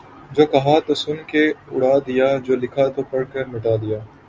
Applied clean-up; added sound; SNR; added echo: none; none; none; none.